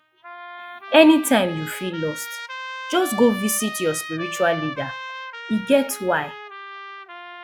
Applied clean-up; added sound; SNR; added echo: classical method log-MMSE.